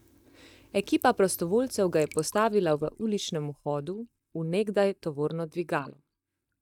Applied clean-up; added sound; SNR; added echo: neural mask model DeepFilterNet 3.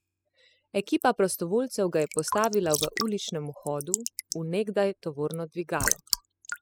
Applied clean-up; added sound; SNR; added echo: classical method spectral subtraction.